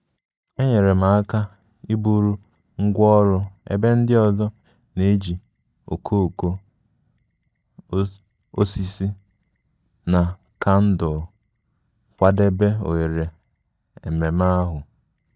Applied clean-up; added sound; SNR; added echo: neural mask model DeepFilterNet 3.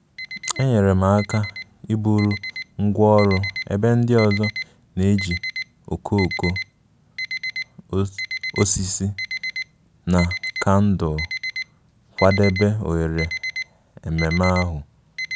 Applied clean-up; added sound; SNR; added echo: none; Alarm; 10 dB; none.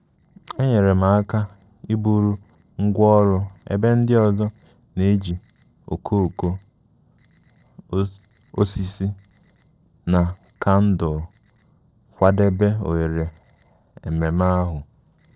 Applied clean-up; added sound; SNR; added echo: neural separator model SepFormer DNS4.